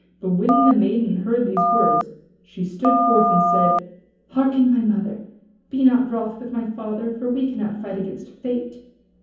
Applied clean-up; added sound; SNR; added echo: none; Telephone; -1 dB; reverberation time 0.7 s.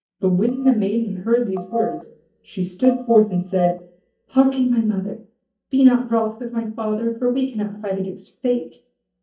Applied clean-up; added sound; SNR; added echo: neural mask model DeepFilterNet 3.